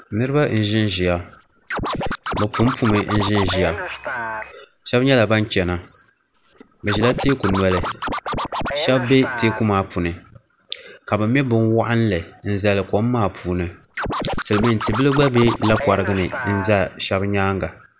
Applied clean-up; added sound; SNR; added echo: none; Scratching (performance technique); 6 dB; none.